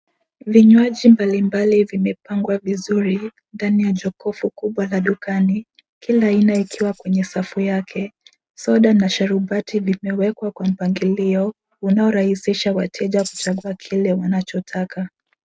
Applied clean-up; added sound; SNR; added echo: neural mask model RNNoise.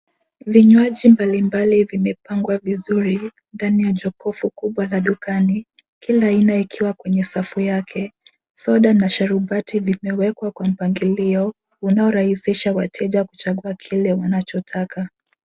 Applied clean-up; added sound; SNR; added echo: none; none; none; none.